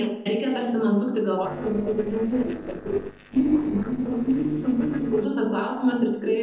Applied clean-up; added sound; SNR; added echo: neural separator model SepFormer DNS4.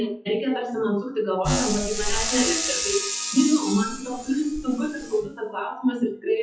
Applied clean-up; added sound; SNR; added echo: classical method WPE with log-MMSE.